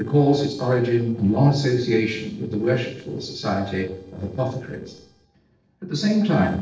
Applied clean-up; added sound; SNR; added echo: neural separator model SepFormer DNS4.